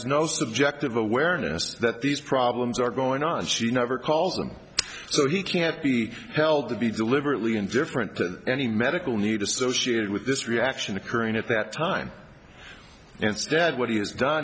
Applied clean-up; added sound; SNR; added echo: none; none; none; none.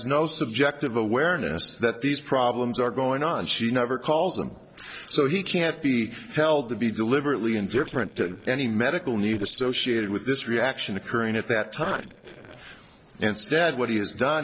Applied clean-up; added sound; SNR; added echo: neural separator model SepFormer DNS4.